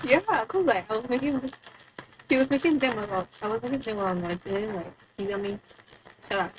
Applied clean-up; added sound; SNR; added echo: neural mask model RNNoise.